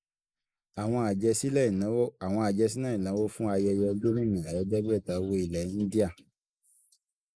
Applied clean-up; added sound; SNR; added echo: neural mask model Resemble Enhance denoiser.